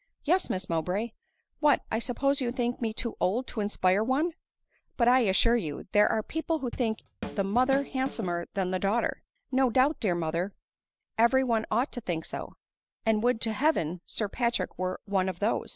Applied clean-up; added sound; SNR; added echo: none; Drum / Drum kit; 12 dB; none.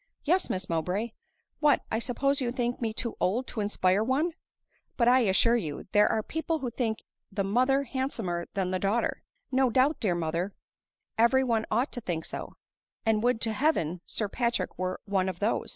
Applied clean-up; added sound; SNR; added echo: none; none; none; none.